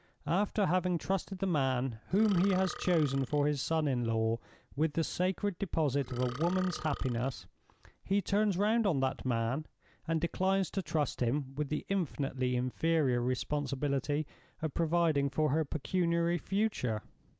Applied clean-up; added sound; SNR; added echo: none; Burping, eructation; 15 dB; none.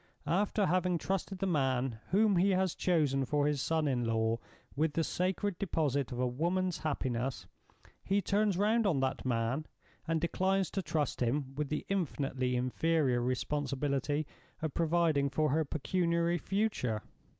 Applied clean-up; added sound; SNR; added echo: none; none; none; none.